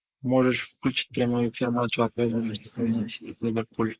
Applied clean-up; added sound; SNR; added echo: neural mask model Resemble Enhance denoiser.